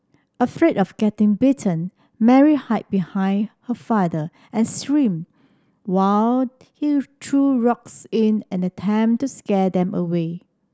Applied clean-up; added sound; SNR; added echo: none; none; none; none.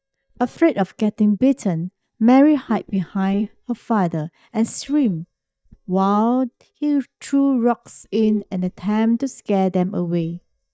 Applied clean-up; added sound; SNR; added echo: neural mask model DeepFilterNet 3.